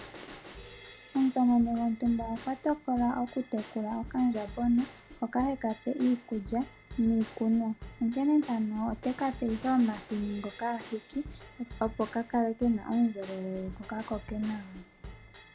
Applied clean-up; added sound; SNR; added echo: none; Bell / Drum / Drum kit; 16 dB; none.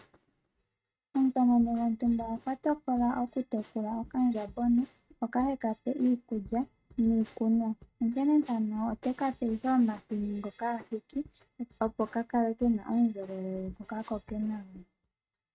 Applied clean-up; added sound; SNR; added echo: neural mask model RNNoise.